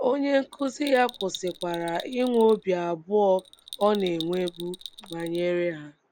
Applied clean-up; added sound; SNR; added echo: none; Bell; 18 dB; none.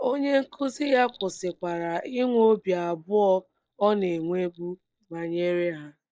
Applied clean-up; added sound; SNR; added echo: neural mask model DeepFilterNet 3.